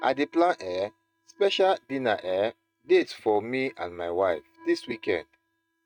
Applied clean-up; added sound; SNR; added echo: neural mask model RNNoise.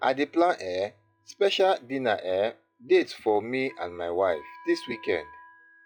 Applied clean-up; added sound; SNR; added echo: classical method log-MMSE.